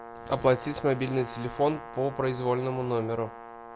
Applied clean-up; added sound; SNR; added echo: none; Brass instrument; 14 dB; none.